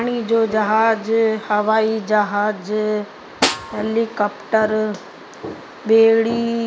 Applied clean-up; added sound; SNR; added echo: none; Snare drum; 8 dB; none.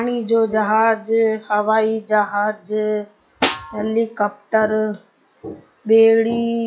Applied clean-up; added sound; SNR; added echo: classical method log-MMSE.